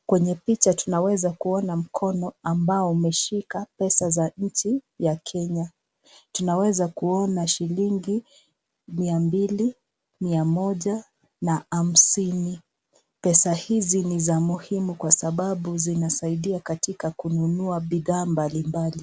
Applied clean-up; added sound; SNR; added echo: none; none; none; none.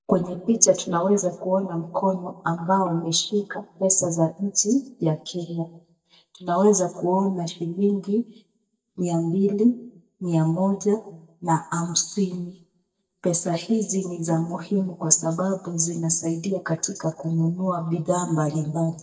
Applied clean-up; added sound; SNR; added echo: neural mask model DeepFilterNet 3.